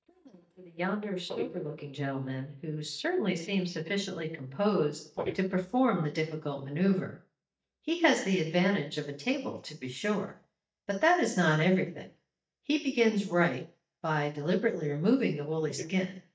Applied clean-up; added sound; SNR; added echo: neural mask model DeepFilterNet 3.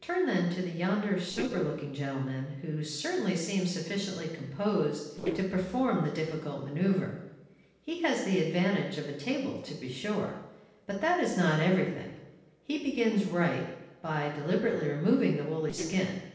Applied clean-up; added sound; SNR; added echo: neural separator model SepFormer DNS4.